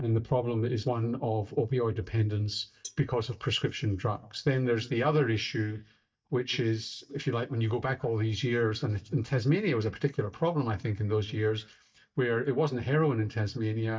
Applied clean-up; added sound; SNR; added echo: neural mask model DeepFilterNet 3.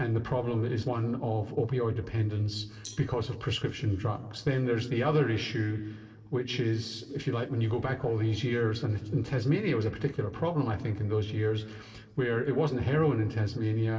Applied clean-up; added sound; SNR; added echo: neural separator model SepFormer DNS4.